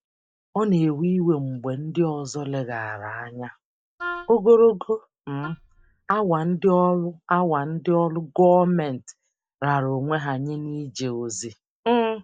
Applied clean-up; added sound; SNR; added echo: neural mask model DeepFilterNet 3.